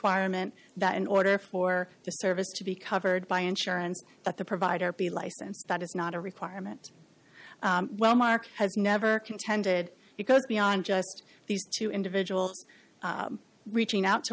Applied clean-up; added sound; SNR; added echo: none; none; none; none.